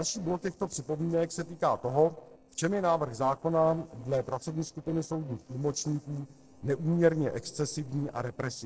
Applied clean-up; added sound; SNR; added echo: neural separator model SepFormer DNS4.